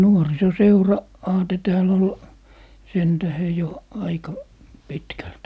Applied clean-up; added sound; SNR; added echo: none; none; none; none.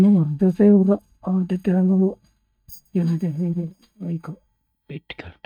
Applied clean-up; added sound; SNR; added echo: neural mask model DeepFilterNet 3.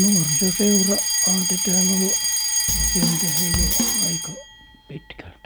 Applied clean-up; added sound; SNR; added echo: none; Alarm + Drum kit; -4 dB; none.